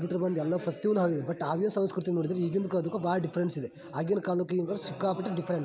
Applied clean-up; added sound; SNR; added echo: none; none; none; none.